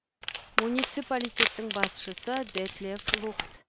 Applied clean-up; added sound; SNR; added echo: none; Wood; -3 dB; none.